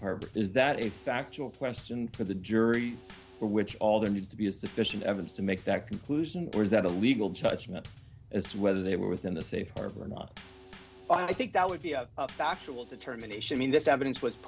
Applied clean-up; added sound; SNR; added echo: none; Bass drum / Snare drum / Drum kit; 19 dB; none.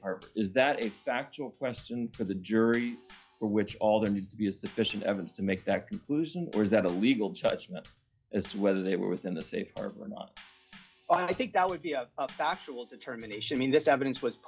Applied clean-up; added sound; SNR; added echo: classical method log-MMSE.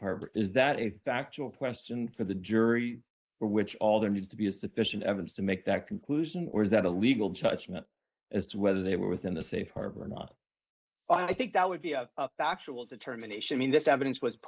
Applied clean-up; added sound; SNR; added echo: neural mask model Resemble Enhance denoiser.